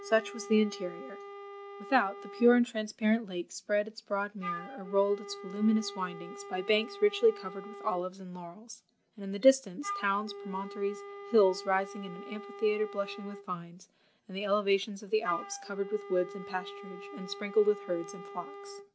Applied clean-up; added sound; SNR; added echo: none; Wind instrument, woodwind instrument; 13 dB; none.